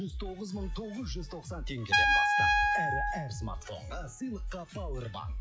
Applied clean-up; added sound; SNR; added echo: classical method log-MMSE.